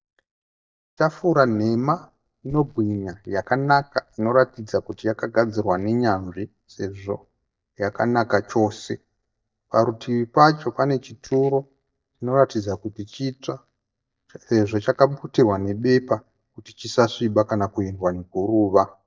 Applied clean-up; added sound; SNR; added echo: neural mask model DeepFilterNet 3.